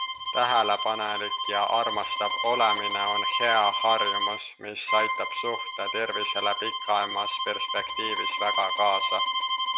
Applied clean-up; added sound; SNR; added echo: none; Bowed string instrument; -1 dB; none.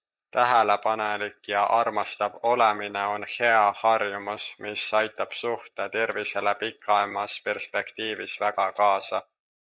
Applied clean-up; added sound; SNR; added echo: neural mask model Resemble Enhance denoiser.